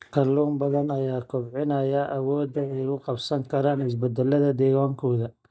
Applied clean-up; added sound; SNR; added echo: neural mask model DeepFilterNet 3.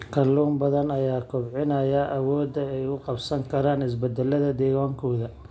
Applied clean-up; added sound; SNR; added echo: none; none; none; none.